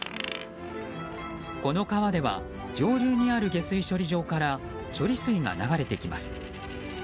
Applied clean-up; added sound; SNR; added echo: none; Coin (dropping); 18 dB; none.